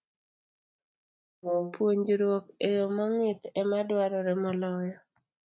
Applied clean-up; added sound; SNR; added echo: neural mask model RNNoise.